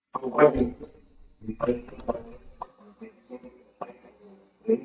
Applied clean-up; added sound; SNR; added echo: neural mask model DeepFilterNet 3.